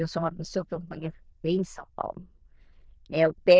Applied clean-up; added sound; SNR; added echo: neural diffusion model UNIVERSE++.